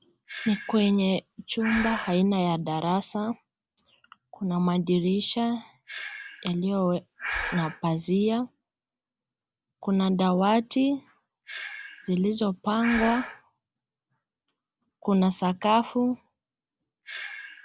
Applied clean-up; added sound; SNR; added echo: none; Breathing; 13 dB; none.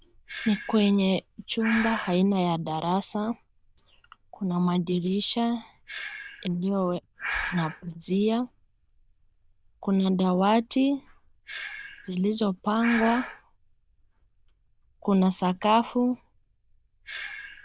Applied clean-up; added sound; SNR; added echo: neural diffusion model UNIVERSE++.